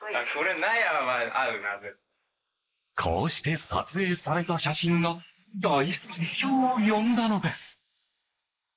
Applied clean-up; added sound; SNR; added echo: neural mask model Resemble Enhance denoiser.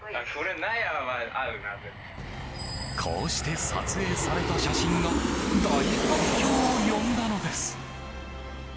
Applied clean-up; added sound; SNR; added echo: none; Aircraft; 0 dB; none.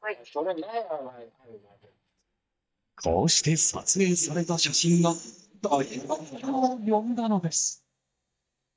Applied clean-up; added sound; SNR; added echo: neural mask model DeepFilterNet 3.